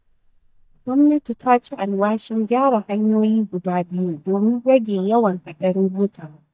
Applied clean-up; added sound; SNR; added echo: neural mask model DeepFilterNet 3.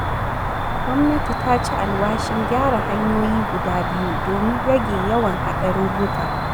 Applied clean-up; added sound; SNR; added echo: none; Cricket; 0 dB; none.